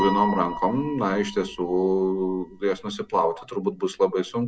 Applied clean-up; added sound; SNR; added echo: none; Piano; 12 dB; none.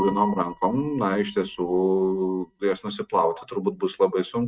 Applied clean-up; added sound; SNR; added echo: neural mask model RNNoise.